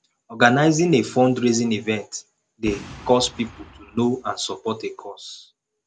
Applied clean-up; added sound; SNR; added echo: none; Boom; 18 dB; none.